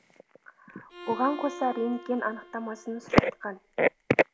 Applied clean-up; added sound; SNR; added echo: none; Bowed string instrument; 16 dB; none.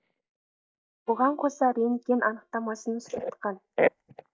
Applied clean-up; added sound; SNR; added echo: neural mask model DeepFilterNet 3.